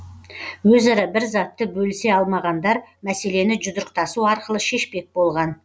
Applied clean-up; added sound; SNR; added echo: none; none; none; none.